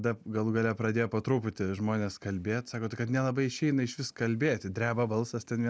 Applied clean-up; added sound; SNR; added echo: none; none; none; none.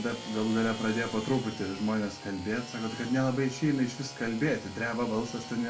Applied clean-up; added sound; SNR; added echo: none; Sawing / Engine; 13 dB; reverberation time 0.3 s.